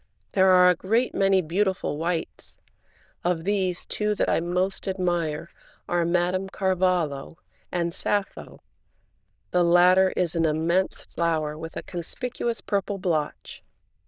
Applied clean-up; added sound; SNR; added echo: neural diffusion model UNIVERSE++.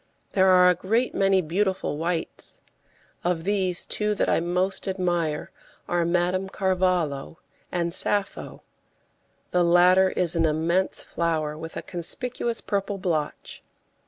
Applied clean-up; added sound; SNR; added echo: none; none; none; none.